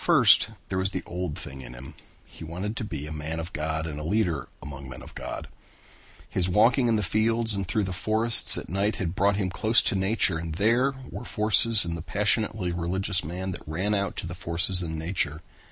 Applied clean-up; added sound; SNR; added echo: none; none; none; none.